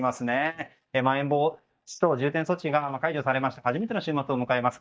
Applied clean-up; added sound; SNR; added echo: neural mask model DeepFilterNet 3.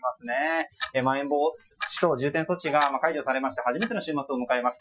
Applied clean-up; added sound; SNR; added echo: classical method Wiener filter.